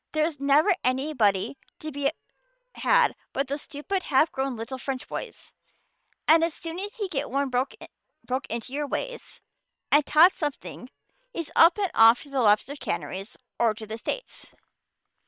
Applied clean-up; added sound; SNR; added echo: neural separator model SepFormer WHAM!.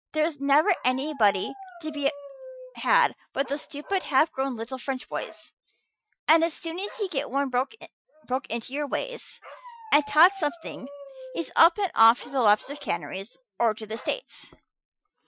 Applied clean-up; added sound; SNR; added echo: classical method Wiener filter.